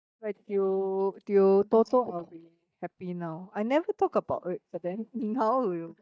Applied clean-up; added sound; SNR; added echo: neural mask model DeepFilterNet 3.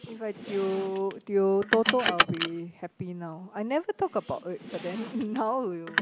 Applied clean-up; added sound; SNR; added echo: none; Car; 3 dB; none.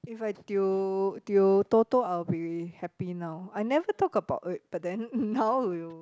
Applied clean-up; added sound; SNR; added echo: none; none; none; none.